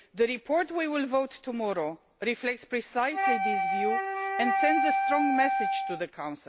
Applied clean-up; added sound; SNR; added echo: none; Wind instrument, woodwind instrument; -3 dB; none.